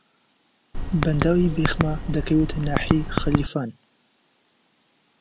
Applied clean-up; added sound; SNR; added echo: none; Typing; 0 dB; none.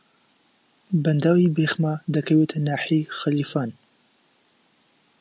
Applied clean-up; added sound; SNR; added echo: none; none; none; none.